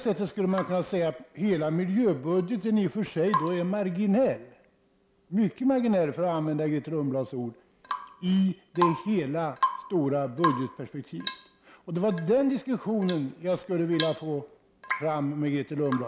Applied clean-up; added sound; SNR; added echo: none; Drip / Water tap, faucet / Rain; 10 dB; none.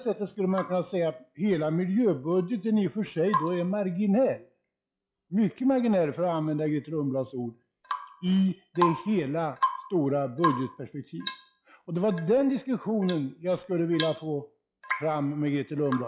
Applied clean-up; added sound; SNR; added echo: classical method log-MMSE.